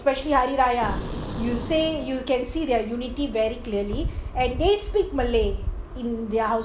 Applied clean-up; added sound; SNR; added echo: none; Boom; 10 dB; none.